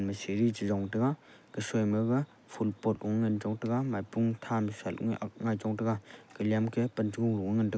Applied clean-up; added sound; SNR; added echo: none; none; none; none.